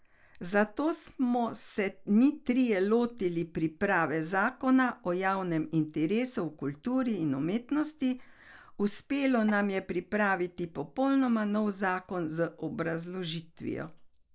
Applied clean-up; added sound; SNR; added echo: neural mask model Resemble Enhance denoiser.